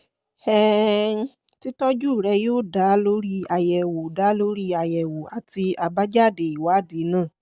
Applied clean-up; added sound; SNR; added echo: none; none; none; none.